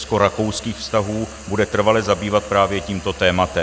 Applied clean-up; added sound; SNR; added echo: none; Musical instrument + Frying (food); 18 dB; none.